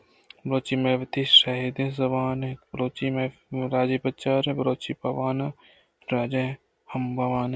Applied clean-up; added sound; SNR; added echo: none; none; none; none.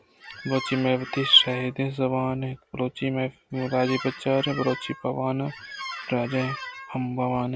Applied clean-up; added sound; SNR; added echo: none; Squeak; 12 dB; none.